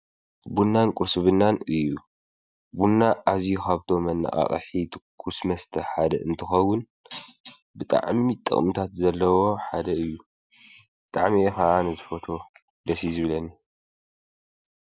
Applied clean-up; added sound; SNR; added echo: none; none; none; none.